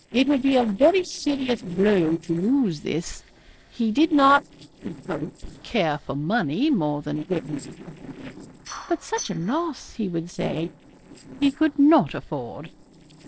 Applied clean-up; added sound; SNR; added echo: neural separator model SepFormer DNS4.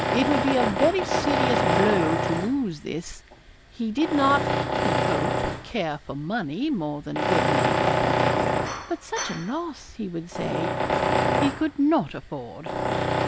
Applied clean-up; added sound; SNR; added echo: none; Tools; -2 dB; none.